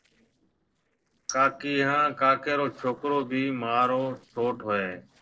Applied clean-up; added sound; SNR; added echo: neural separator model SepFormer DNS4.